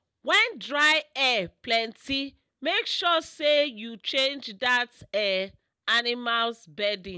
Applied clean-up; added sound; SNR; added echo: none; none; none; none.